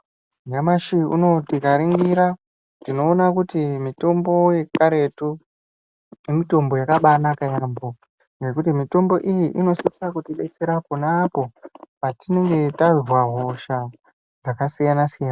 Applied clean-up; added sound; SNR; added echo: none; none; none; none.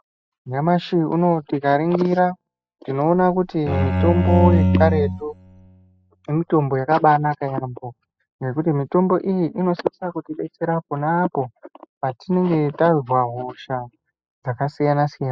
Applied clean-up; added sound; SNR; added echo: classical method spectral subtraction.